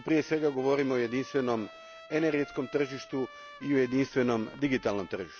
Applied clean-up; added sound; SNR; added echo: none; Trumpet; 20 dB; none.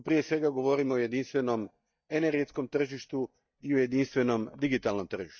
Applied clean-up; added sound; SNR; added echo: neural mask model DeepFilterNet 3.